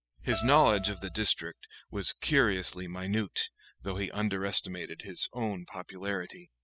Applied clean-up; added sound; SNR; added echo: classical method spectral subtraction.